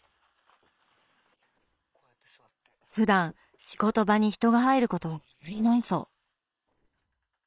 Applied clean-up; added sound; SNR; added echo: neural separator model SepFormer WHAM!.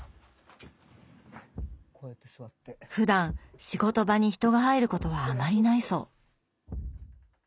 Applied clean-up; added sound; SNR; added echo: none; Thump, thud; 17 dB; none.